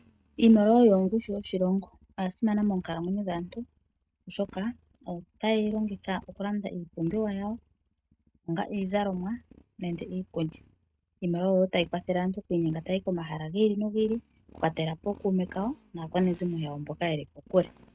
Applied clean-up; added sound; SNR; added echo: neural mask model RNNoise.